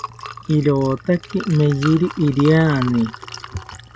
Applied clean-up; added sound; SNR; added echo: none; Liquid; 15 dB; none.